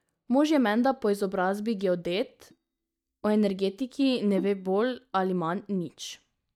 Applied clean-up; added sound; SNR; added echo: neural mask model DeepFilterNet 3.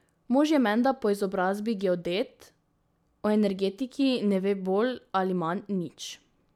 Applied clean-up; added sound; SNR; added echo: none; none; none; none.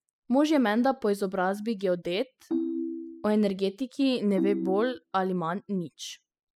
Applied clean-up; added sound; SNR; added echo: classical method spectral subtraction.